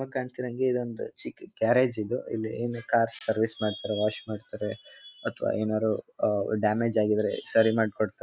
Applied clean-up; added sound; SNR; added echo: none; none; none; none.